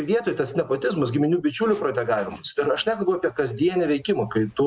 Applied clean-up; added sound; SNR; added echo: neural mask model Resemble Enhance denoiser.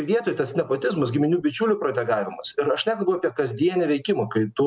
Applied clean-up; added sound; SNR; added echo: none; none; none; none.